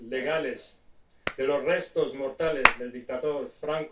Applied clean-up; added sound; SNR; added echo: none; Hands; 3 dB; reverberation time 0.2 s.